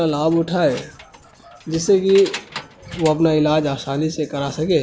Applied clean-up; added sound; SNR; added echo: none; Keys jangling; 18 dB; none.